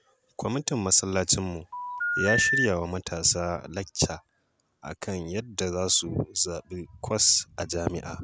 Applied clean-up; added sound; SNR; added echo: none; Telephone; 1 dB; none.